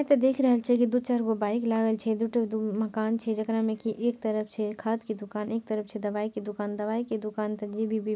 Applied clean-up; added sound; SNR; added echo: none; none; none; none.